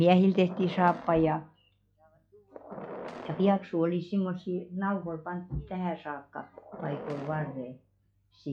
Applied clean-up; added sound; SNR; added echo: classical method log-MMSE.